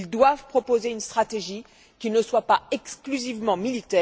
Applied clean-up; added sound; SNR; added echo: none; none; none; none.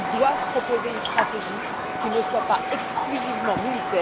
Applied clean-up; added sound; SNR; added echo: none; Raindrop + Wind instrument, woodwind instrument; 0 dB; none.